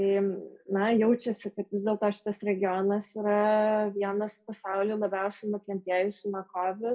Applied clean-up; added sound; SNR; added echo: none; none; none; reverberation time 0.2 s.